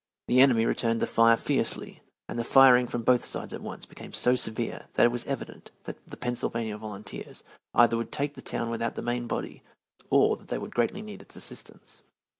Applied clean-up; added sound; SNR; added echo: none; none; none; none.